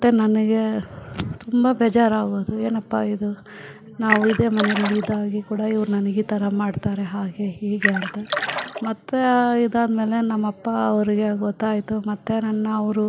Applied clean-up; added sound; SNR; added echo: none; Splash, splatter; 5 dB; none.